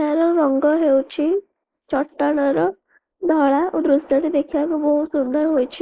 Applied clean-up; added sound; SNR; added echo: neural mask model Resemble Enhance denoiser.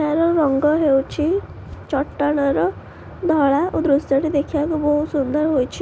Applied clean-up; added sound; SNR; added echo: none; none; none; none.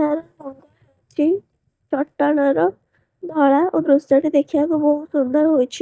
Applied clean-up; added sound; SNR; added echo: neural mask model DeepFilterNet 3.